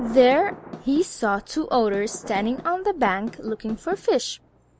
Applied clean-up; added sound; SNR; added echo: none; Knock / Wood + Thunder; 17 dB; none.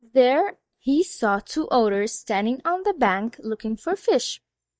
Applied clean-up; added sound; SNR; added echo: neural mask model DeepFilterNet 3.